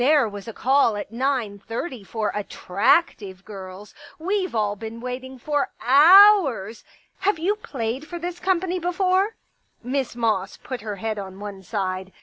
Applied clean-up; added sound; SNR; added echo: none; none; none; none.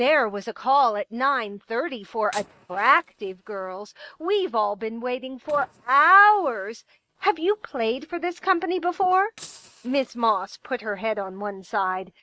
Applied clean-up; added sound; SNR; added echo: neural mask model RNNoise.